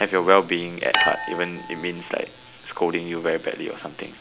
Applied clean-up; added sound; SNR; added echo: none; Chink, clink; 4 dB; none.